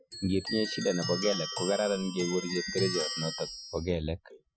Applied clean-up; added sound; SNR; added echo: classical method Wiener filter.